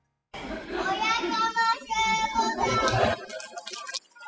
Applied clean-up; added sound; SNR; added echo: classical method spectral subtraction.